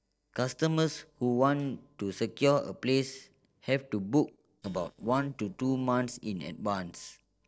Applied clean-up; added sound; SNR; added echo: neural separator model SepFormer DNS4.